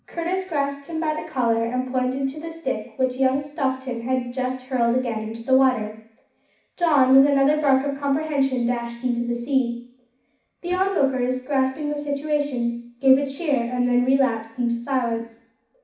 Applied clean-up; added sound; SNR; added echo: none; none; none; reverberation time 0.6 s.